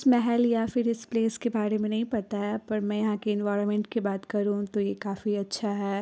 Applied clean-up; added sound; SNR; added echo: none; none; none; none.